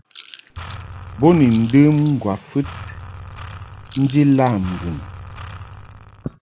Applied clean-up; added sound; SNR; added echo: none; Engine + Chewing, mastication / Crushing; 15 dB; none.